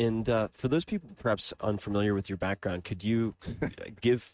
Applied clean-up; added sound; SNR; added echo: neural mask model RNNoise.